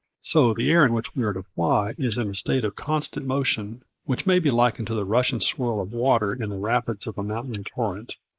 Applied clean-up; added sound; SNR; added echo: neural mask model Resemble Enhance denoiser.